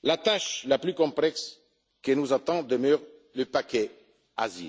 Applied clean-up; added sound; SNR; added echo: none; none; none; none.